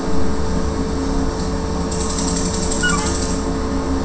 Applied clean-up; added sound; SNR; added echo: none; Wind instrument, woodwind instrument; 14 dB; reverberation time 0.7 s.